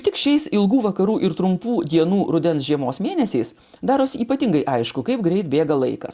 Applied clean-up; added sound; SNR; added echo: none; none; none; none.